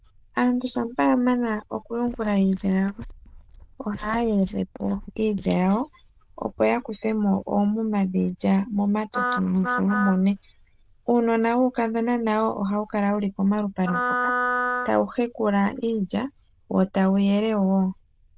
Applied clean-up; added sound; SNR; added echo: neural diffusion model UNIVERSE++.